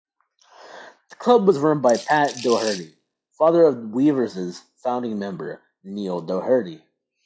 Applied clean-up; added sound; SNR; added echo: classical method log-MMSE.